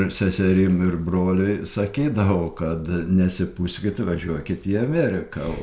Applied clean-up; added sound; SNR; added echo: none; none; none; none.